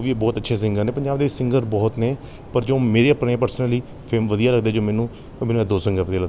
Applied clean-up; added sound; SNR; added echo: none; none; none; none.